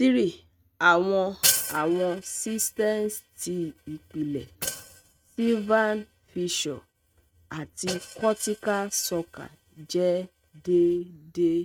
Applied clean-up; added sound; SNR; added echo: neural mask model RNNoise.